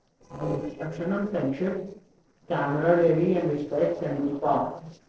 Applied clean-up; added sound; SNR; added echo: neural separator model SepFormer DNS4.